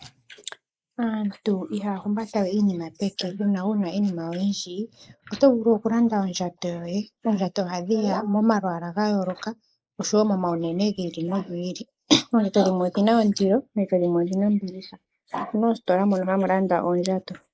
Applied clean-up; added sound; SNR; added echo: neural mask model Resemble Enhance denoiser.